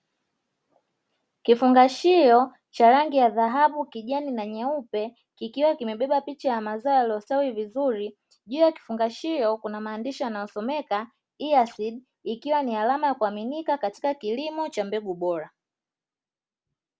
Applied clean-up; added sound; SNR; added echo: none; none; none; none.